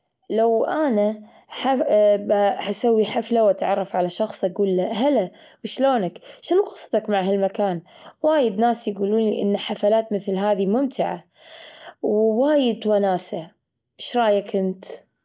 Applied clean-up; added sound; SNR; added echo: none; none; none; none.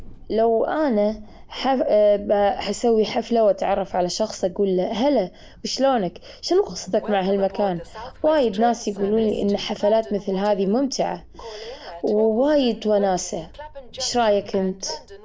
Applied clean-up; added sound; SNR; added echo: none; Train; 17 dB; none.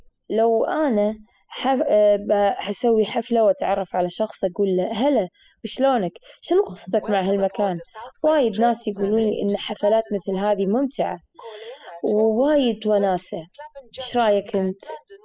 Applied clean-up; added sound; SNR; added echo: classical method spectral subtraction.